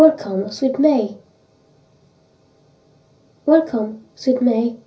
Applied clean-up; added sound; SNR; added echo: none; none; none; reverberation time 0.5 s.